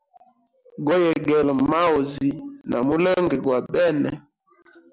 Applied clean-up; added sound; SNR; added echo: none; none; none; none.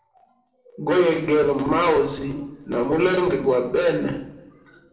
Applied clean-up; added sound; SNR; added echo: none; none; none; reverberation time 0.7 s.